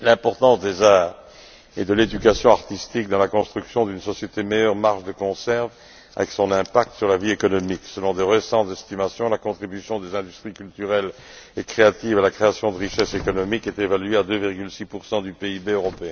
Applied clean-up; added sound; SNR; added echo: none; none; none; none.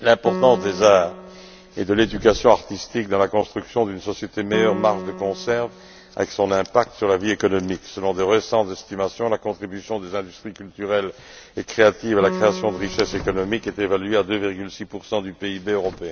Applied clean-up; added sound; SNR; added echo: none; Piano; 13 dB; none.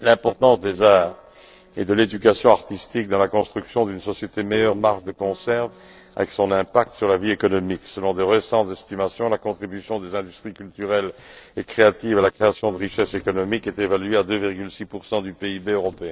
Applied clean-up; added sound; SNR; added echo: neural separator model SepFormer DNS4.